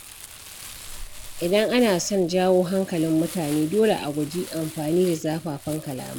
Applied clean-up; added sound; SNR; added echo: none; Crumpling, crinkling; 16 dB; none.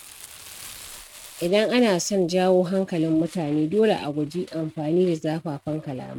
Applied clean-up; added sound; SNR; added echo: neural mask model RNNoise.